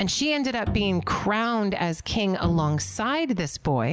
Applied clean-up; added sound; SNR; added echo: none; Bowed string instrument; 10 dB; none.